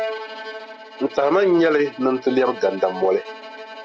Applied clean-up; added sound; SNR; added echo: none; Bowed string instrument; 13 dB; none.